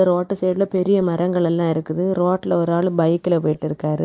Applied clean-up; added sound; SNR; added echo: neural mask model Resemble Enhance denoiser.